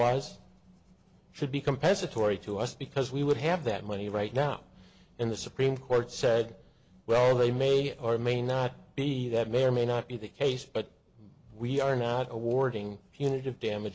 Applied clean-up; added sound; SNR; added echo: none; none; none; none.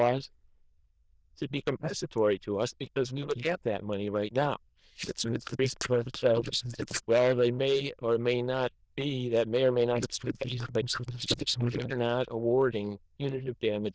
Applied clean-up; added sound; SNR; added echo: neural diffusion model UNIVERSE++.